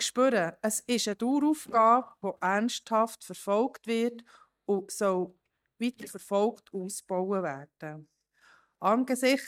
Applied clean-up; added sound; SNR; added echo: neural mask model DeepFilterNet 3.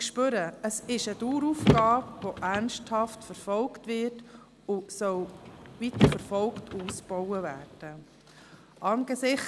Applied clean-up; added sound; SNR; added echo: none; Car; 1 dB; none.